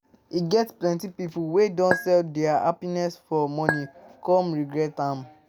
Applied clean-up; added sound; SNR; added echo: none; Chink, clink; 4 dB; none.